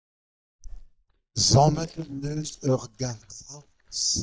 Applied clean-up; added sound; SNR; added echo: neural mask model DeepFilterNet 3.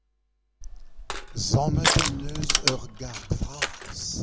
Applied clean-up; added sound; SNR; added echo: none; Crushing; 0 dB; none.